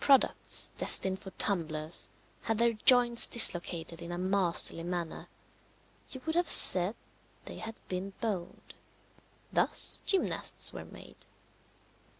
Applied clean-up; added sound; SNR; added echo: none; none; none; none.